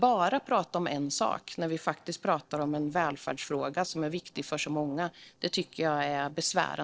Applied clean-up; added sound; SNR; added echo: neural separator model SepFormer DNS4.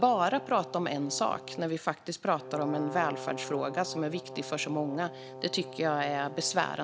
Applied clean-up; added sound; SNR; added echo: none; Brass instrument; 12 dB; none.